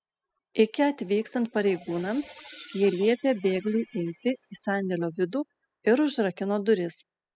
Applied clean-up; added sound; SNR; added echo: classical method spectral subtraction.